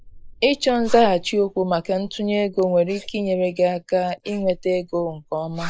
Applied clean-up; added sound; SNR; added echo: neural mask model Resemble Enhance denoiser.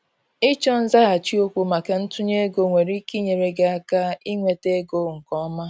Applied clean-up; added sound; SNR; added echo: none; none; none; none.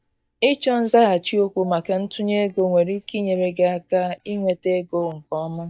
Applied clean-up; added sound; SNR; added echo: neural mask model DeepFilterNet 3.